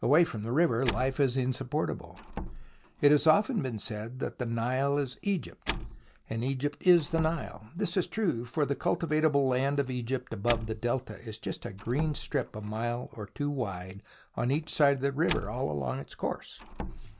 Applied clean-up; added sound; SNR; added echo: none; Slam; 13 dB; none.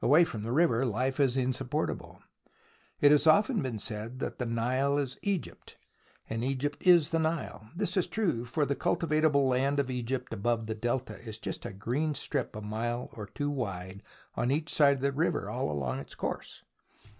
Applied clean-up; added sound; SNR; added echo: none; none; none; none.